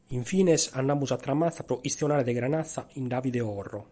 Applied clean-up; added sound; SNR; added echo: none; none; none; none.